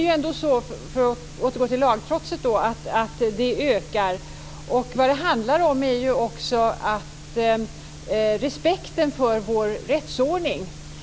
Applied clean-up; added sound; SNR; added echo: none; none; none; none.